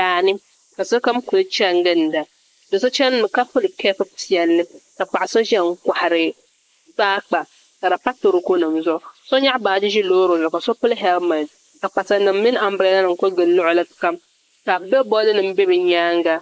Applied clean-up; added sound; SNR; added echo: neural mask model Resemble Enhance denoiser.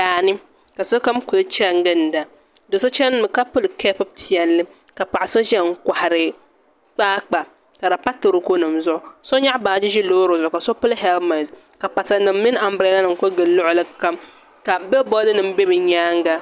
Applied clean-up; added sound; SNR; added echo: none; none; none; none.